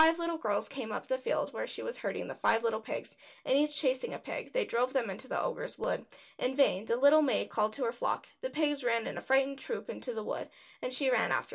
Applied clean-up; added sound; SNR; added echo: none; none; none; reverberation time 0.2 s.